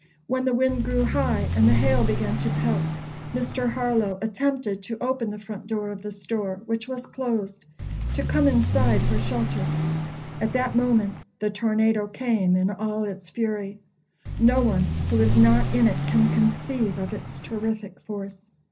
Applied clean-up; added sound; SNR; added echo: none; Vehicle; 0 dB; reverberation time 0.5 s.